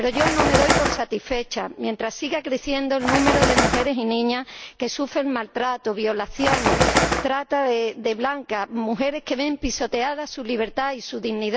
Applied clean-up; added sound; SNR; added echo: none; Bird; -4 dB; none.